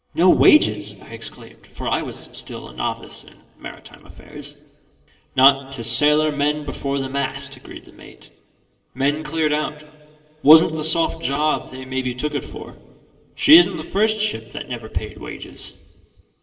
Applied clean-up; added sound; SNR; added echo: none; none; none; reverberation time 2.0 s.